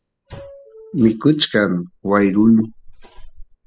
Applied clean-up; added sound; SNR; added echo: classical method spectral subtraction.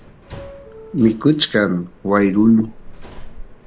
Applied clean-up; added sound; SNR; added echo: none; Subway, metro, underground; 17 dB; none.